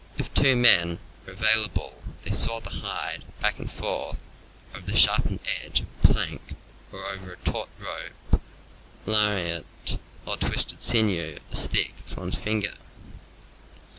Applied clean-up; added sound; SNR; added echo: none; none; none; none.